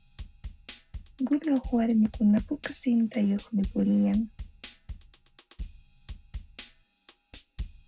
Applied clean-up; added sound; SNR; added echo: none; Drum kit; 14 dB; reverberation time 0.3 s.